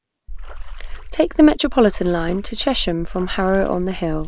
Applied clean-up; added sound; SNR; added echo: none; Water / Splash, splatter; 8 dB; none.